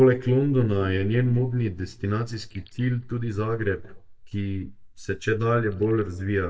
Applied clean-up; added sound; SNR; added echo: neural mask model DeepFilterNet 3.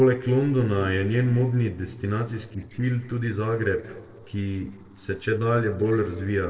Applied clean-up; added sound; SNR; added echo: neural separator model SepFormer DNS4.